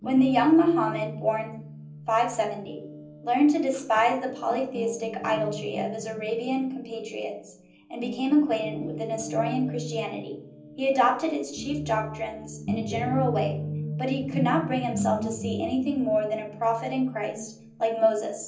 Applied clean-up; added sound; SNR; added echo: none; Guitar; 9 dB; reverberation time 0.6 s.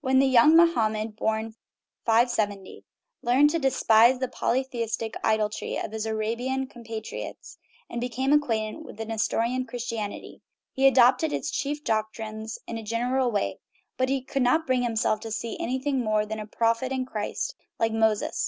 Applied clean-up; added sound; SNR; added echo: none; none; none; none.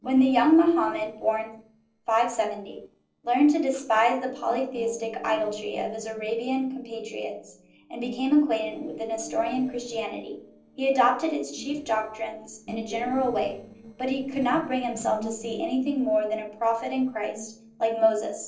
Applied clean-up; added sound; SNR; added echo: neural separator model SepFormer DNS4.